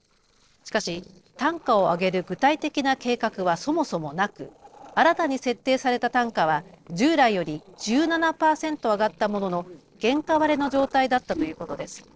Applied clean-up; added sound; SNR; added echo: neural separator model SepFormer DNS4.